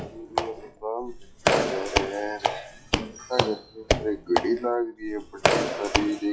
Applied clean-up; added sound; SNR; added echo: classical method log-MMSE.